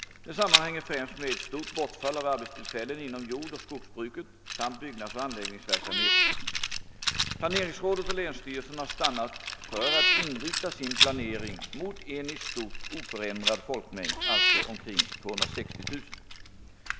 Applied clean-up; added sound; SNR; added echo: none; Rattle + Meow / Purr; -4 dB; none.